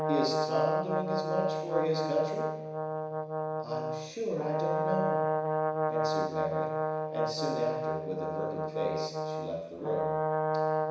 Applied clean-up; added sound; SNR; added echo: none; Brass instrument; -4 dB; reverberation time 1.0 s.